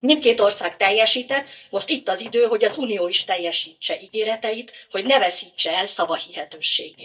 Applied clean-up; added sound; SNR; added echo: neural mask model DeepFilterNet 3.